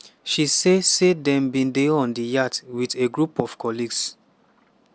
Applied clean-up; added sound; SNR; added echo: none; none; none; none.